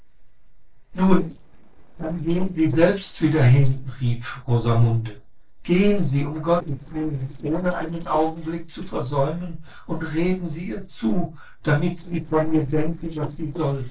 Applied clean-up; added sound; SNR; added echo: neural separator model SepFormer DNS4.